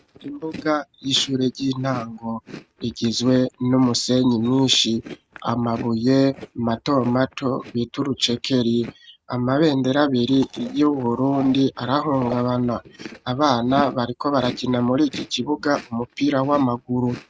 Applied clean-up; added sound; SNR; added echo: neural mask model RNNoise.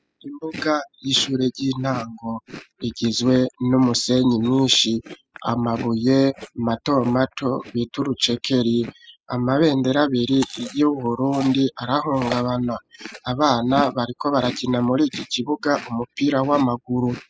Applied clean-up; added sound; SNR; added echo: classical method spectral subtraction.